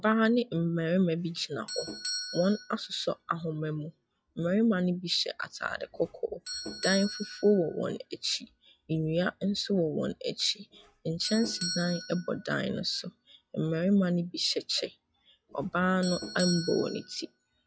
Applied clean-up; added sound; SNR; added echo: classical method log-MMSE.